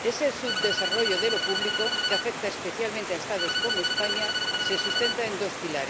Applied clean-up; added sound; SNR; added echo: none; Stream + Bowed string instrument; -2 dB; none.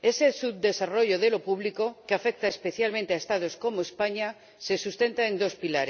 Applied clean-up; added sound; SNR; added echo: none; none; none; none.